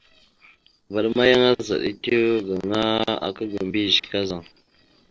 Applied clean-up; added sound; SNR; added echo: neural separator model SepFormer DNS4.